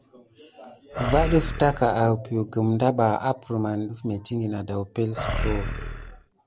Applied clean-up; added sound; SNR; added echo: none; Animal; 3 dB; none.